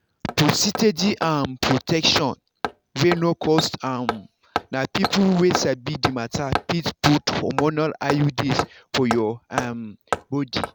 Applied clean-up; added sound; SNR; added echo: none; Hammer; 9 dB; none.